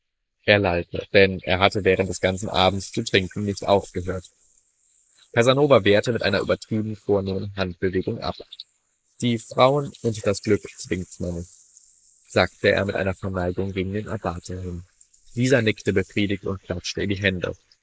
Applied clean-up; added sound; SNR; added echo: neural mask model Resemble Enhance denoiser.